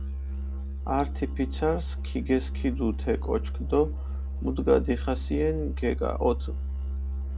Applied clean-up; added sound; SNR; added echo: none; Musical instrument; 2 dB; none.